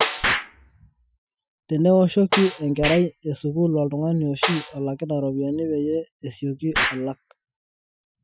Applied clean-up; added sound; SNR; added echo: classical method Wiener filter.